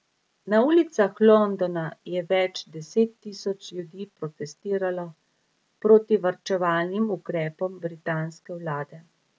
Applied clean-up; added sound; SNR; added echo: none; none; none; none.